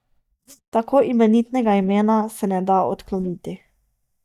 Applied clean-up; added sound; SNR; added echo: neural mask model DeepFilterNet 3.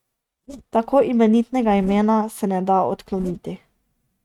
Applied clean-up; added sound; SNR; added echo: neural mask model RNNoise.